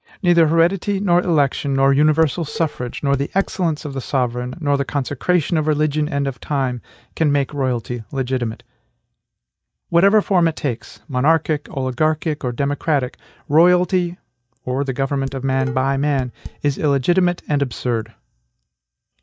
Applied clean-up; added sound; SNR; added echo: neural mask model DeepFilterNet 3.